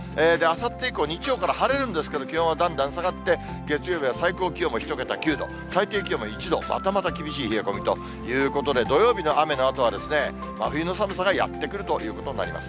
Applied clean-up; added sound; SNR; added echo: none; none; none; none.